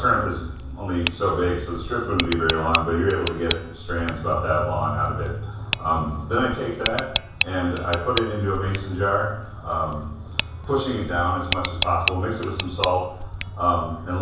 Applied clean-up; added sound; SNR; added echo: none; Tick; 8 dB; reverberation time 0.7 s.